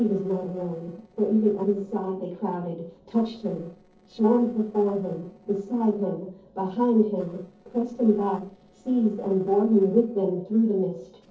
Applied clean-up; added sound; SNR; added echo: neural separator model SepFormer DNS4.